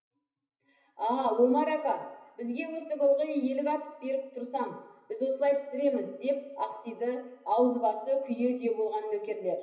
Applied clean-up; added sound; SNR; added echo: none; none; none; reverberation time 0.9 s.